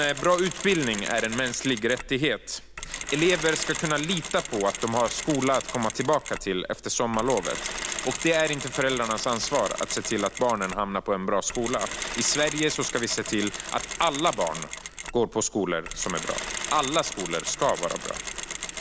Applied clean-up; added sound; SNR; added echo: none; Mechanisms; 8 dB; none.